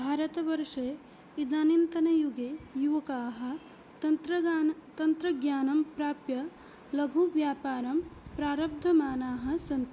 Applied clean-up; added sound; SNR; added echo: none; none; none; none.